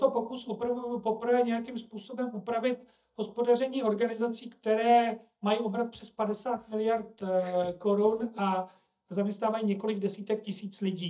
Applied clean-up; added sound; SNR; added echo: neural mask model DeepFilterNet 3.